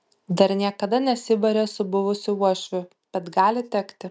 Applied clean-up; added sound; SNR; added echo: none; none; none; none.